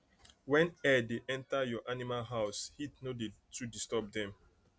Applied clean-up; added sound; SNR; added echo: none; none; none; none.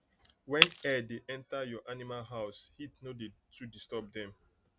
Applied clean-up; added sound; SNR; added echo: none; Shatter; -4 dB; none.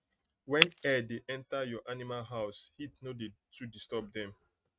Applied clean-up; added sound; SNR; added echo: neural mask model RNNoise.